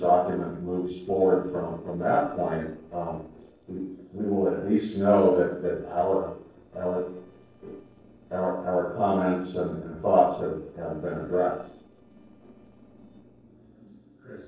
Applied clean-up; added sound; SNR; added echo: neural separator model SepFormer DNS4.